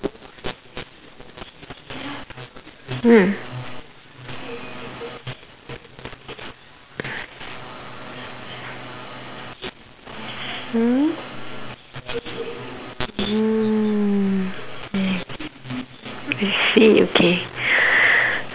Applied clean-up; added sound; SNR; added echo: none; none; none; none.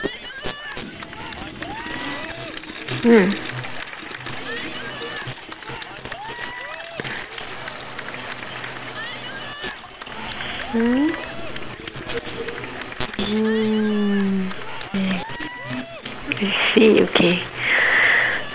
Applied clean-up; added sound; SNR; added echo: none; Toilet flush + Cheering / Clapping; 11 dB; none.